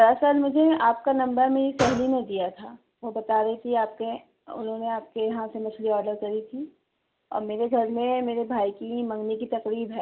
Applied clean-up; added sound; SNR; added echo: none; Gunshot, gunfire; 10 dB; none.